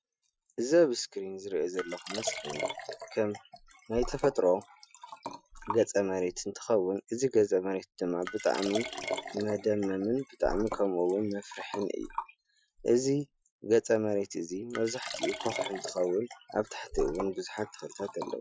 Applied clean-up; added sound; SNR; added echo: classical method Wiener filter.